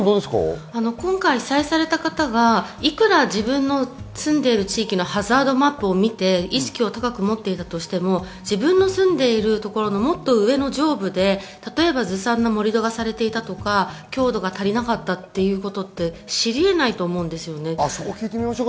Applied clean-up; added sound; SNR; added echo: none; none; none; none.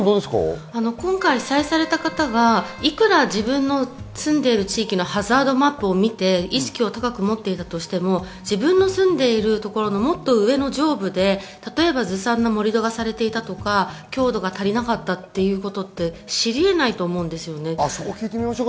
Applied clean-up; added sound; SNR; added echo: none; Keyboard (musical); 19 dB; none.